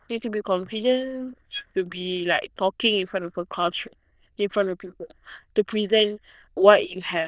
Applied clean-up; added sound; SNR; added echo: neural diffusion model UNIVERSE++.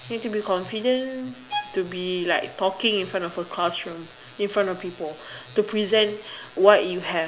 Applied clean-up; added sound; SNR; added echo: none; Bowed string instrument; 12 dB; none.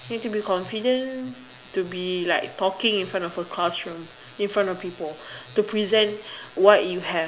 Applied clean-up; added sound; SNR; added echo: none; none; none; none.